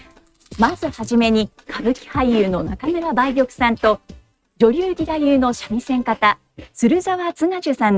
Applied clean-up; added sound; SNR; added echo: neural mask model RNNoise.